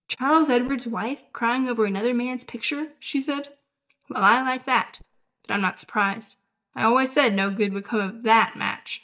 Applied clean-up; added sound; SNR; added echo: neural mask model DeepFilterNet 3.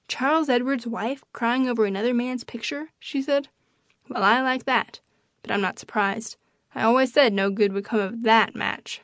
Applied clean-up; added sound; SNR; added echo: none; none; none; none.